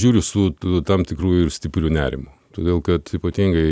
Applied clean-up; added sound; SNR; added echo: none; none; none; none.